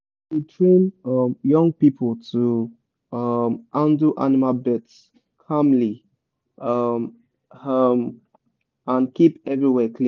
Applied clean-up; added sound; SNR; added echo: none; none; none; none.